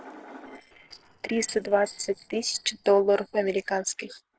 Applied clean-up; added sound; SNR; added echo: neural separator model SepFormer DNS4.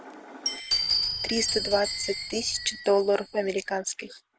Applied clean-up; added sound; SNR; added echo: none; Glass; 2 dB; none.